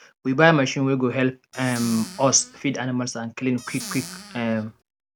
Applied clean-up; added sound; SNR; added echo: none; Squeak / Cupboard open or close; 15 dB; none.